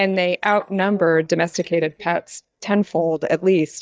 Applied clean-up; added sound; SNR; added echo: neural mask model DeepFilterNet 3.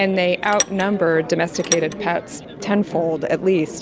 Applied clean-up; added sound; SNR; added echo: none; Tools; 8 dB; none.